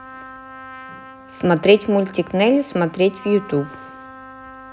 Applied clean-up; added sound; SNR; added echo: none; Trumpet; 18 dB; none.